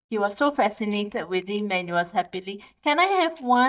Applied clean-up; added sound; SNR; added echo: neural mask model DeepFilterNet 3.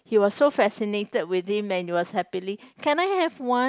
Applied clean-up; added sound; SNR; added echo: none; none; none; none.